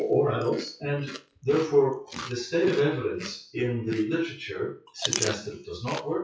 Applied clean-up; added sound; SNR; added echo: classical method WPE with log-MMSE.